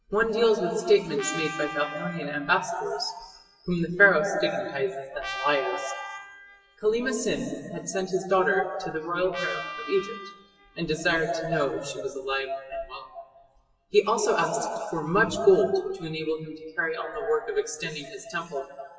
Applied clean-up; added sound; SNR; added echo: classical method WPE with log-MMSE.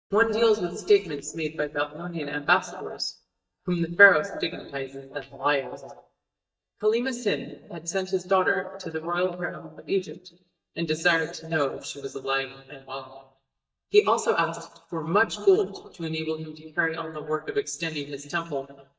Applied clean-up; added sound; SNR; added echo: neural mask model DeepFilterNet 3.